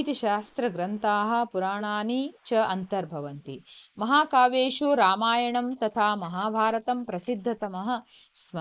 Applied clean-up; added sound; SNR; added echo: neural mask model Resemble Enhance denoiser.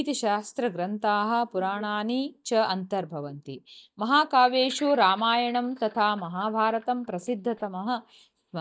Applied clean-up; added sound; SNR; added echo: neural mask model DeepFilterNet 3.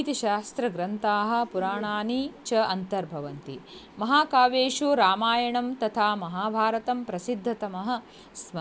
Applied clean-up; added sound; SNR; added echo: none; none; none; none.